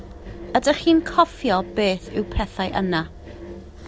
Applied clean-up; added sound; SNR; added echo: none; Engine; 15 dB; none.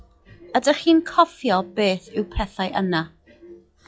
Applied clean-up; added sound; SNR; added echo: classical method log-MMSE.